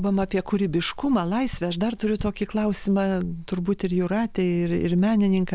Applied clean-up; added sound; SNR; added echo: none; none; none; none.